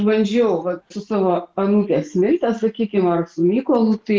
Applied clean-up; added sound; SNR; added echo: none; none; none; none.